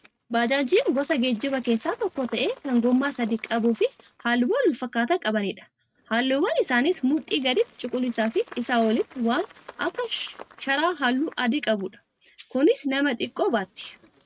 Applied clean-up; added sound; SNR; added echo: neural mask model RNNoise.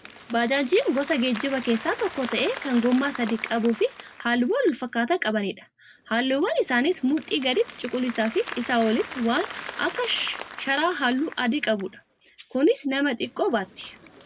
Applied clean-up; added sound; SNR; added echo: none; Applause; 15 dB; none.